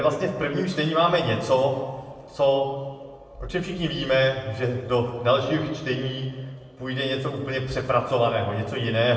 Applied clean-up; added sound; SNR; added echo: none; none; none; reverberation time 1.1 s.